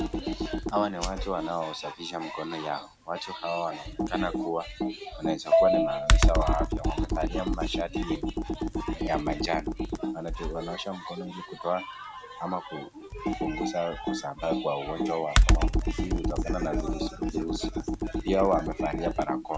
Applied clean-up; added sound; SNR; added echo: none; Computer keyboard + Marimba, xylophone; -4 dB; none.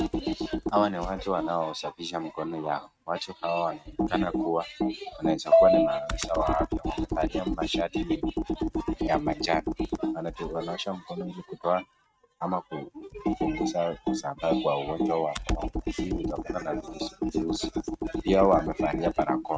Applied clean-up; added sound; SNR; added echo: neural mask model RNNoise.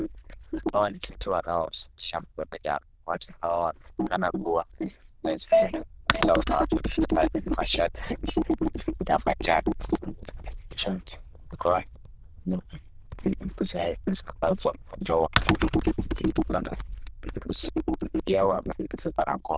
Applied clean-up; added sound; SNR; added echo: neural diffusion model UNIVERSE++.